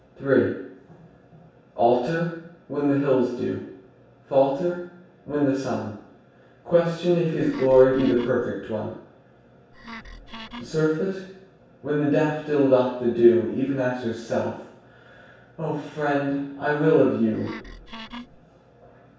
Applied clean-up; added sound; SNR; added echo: none; Wood; 16 dB; reverberation time 0.7 s.